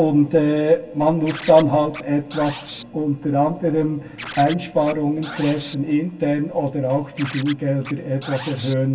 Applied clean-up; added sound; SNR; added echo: none; Scratching (performance technique); 18 dB; reverberation time 0.1 s.